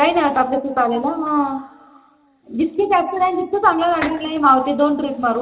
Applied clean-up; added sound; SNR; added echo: none; none; none; reverberation time 1.4 s.